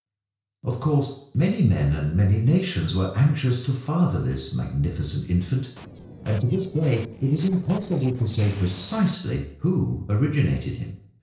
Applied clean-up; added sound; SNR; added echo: neural separator model SepFormer DNS4.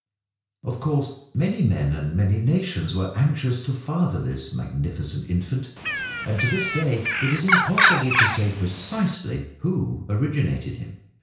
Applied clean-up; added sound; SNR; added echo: none; Bird; -1 dB; reverberation time 0.5 s.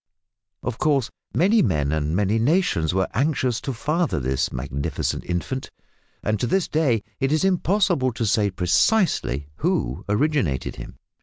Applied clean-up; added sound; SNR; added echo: none; none; none; none.